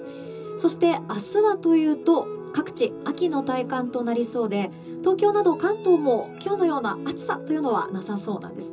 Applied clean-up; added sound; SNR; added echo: none; none; none; reverberation time 0.2 s.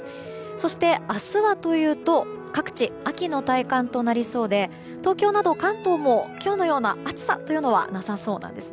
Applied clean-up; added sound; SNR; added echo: none; none; none; none.